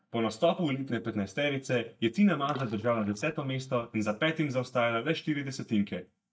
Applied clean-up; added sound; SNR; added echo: neural mask model DeepFilterNet 3.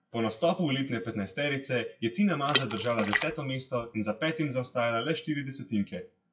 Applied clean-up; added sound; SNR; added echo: classical method WPE with log-MMSE.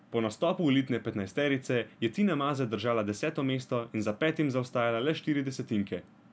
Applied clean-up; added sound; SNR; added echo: none; none; none; none.